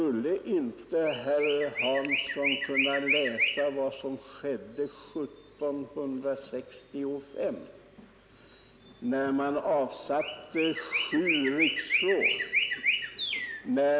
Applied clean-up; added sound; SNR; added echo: none; Chirp, tweet; 3 dB; none.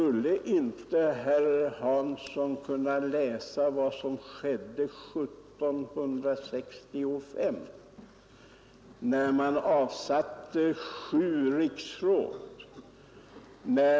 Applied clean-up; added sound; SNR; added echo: none; none; none; none.